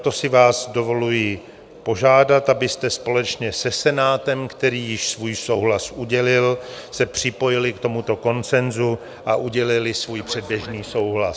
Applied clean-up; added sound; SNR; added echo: none; none; none; none.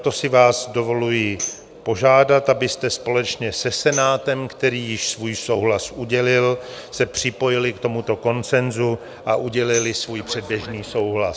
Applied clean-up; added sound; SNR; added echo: none; Tambourine; 15 dB; none.